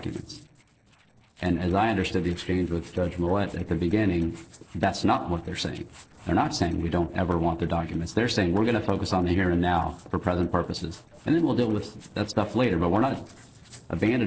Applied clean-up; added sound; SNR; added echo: neural separator model SepFormer DNS4.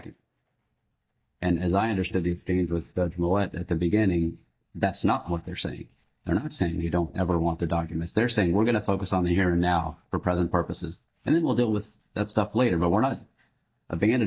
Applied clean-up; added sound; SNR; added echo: neural mask model DeepFilterNet 3.